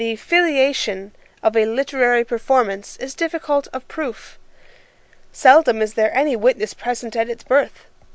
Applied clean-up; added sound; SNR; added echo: none; none; none; none.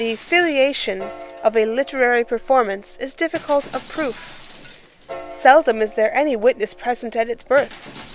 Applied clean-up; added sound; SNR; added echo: none; Shatter + Piano; 19 dB; none.